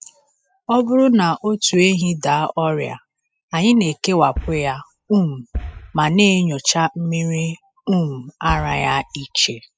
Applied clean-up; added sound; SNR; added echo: classical method spectral subtraction.